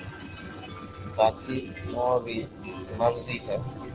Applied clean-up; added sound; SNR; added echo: neural separator model SepFormer DNS4.